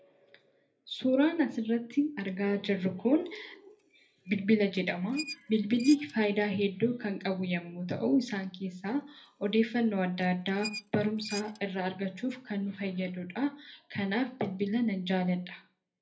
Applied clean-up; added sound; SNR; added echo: none; Squeak; 17 dB; reverberation time 0.3 s.